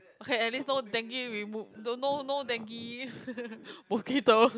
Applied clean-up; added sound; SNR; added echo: none; none; none; none.